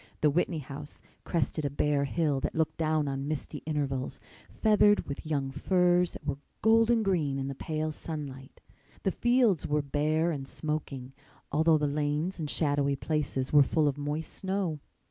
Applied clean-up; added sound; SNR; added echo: none; none; none; none.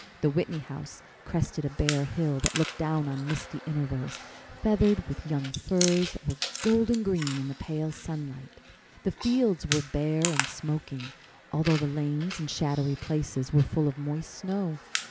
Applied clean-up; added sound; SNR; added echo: none; Chewing, mastication; 10 dB; none.